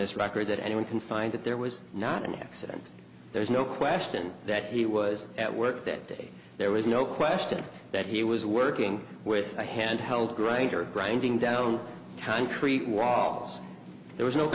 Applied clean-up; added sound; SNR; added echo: none; none; none; none.